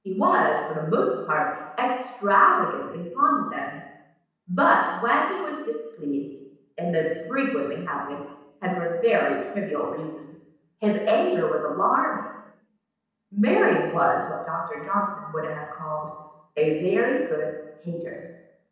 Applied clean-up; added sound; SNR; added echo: none; none; none; reverberation time 1.0 s.